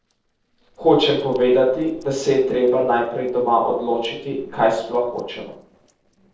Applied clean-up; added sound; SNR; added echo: neural separator model SepFormer DNS4.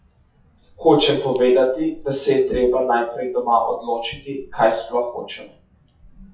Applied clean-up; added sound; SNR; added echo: classical method WPE with log-MMSE.